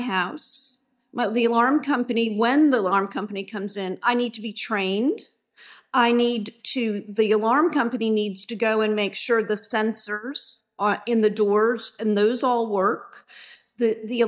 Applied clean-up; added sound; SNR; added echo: neural mask model DeepFilterNet 3.